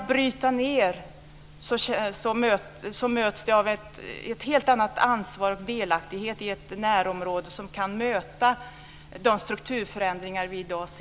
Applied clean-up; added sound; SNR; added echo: none; none; none; none.